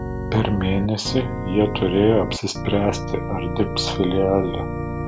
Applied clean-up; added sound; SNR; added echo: none; Organ; 5 dB; none.